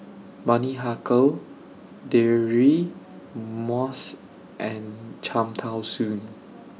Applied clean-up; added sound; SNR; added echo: none; none; none; none.